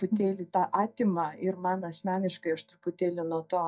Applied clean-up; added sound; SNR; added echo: neural mask model DeepFilterNet 3.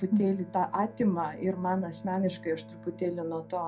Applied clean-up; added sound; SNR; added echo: none; Bowed string instrument; 18 dB; reverberation time 0.2 s.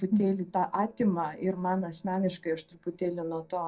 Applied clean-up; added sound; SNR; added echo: neural separator model SepFormer DNS4.